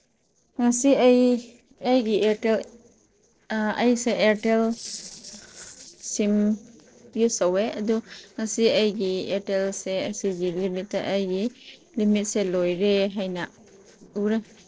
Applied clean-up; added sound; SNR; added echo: neural separator model SepFormer DNS4.